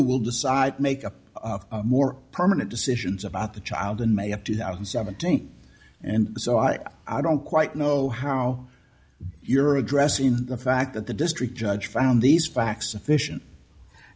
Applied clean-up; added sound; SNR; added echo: none; none; none; none.